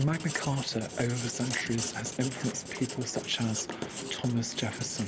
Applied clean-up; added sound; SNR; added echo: none; Writing; 8 dB; none.